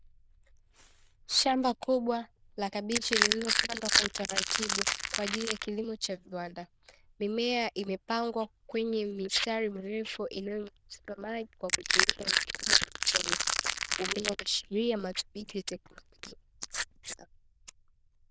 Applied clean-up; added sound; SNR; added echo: neural diffusion model UNIVERSE++.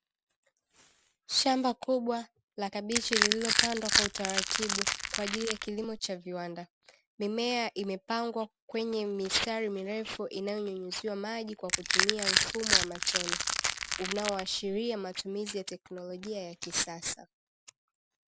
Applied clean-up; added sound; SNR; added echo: none; Crushing; -4 dB; none.